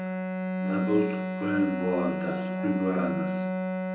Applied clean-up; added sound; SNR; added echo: none; Bowed string instrument; -1 dB; reverberation time 0.6 s.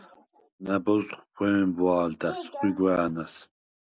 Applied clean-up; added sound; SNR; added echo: none; none; none; none.